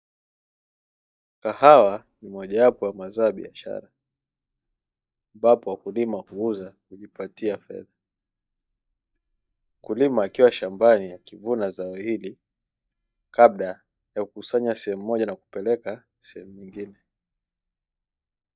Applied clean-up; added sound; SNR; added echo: neural mask model DeepFilterNet 3.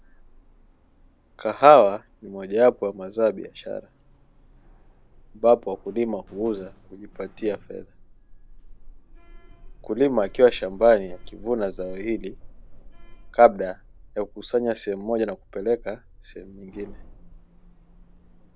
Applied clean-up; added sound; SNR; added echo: none; Sliding door; 19 dB; none.